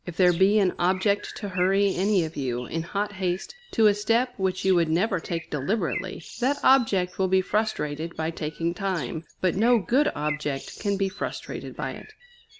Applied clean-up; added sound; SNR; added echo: none; Bird; 18 dB; none.